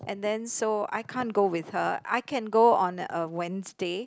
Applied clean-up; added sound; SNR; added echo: none; none; none; none.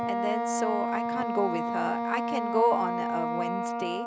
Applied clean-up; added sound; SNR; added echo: none; Wind instrument, woodwind instrument; -1 dB; none.